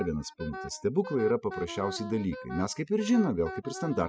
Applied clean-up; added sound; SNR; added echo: classical method spectral subtraction.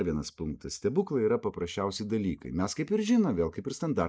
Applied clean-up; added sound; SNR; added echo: neural mask model Resemble Enhance denoiser.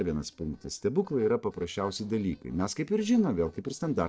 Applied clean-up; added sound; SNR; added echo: neural separator model SepFormer DNS4.